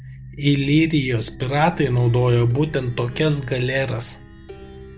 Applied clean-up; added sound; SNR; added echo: none; Plucked string instrument; 15 dB; none.